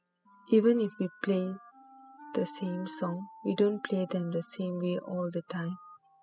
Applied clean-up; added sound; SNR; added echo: classical method spectral subtraction.